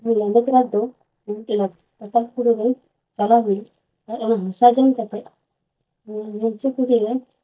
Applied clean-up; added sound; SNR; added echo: neural mask model DeepFilterNet 3.